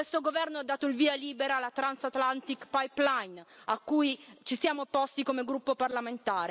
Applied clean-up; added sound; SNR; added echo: none; none; none; none.